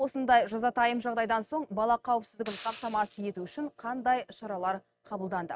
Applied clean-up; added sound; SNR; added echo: neural mask model RNNoise.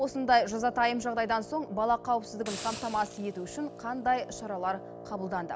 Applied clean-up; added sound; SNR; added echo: none; Wind instrument, woodwind instrument + Hiss; 14 dB; none.